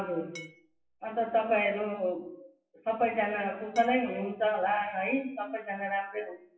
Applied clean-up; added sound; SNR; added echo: classical method WPE with log-MMSE.